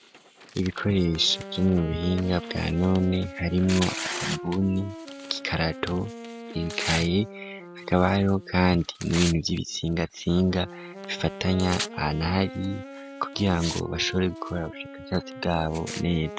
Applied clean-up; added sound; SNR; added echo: none; Tearing + Wind instrument, woodwind instrument; 11 dB; none.